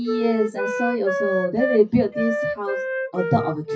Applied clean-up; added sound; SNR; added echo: classical method WPE with log-MMSE.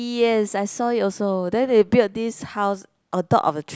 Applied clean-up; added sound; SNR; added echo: none; none; none; none.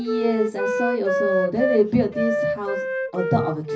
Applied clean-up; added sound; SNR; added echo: none; Wind instrument, woodwind instrument; 1 dB; reverberation time 0.4 s.